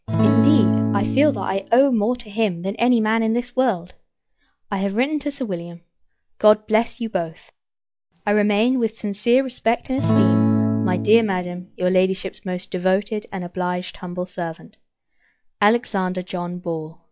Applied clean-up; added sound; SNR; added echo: classical method log-MMSE.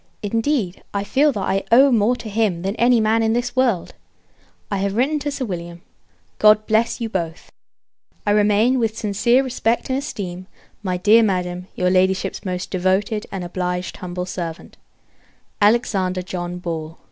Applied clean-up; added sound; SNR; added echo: none; none; none; none.